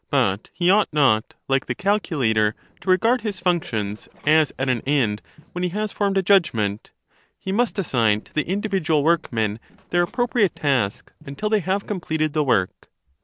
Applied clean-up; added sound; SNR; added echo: neural separator model SepFormer DNS4.